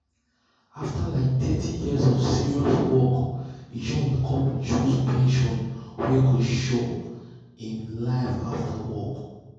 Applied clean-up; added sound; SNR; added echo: none; none; none; reverberation time 1.3 s.